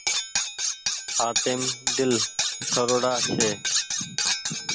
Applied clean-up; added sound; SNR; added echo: none; Cutlery, silverware; -2 dB; none.